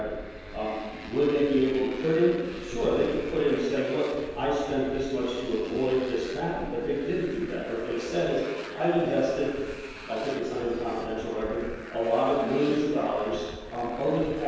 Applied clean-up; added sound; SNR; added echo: none; Motorcycle; 14 dB; reverberation time 1.2 s.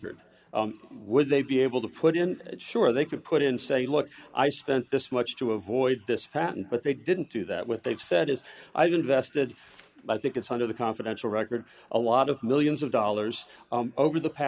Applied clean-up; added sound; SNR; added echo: none; none; none; none.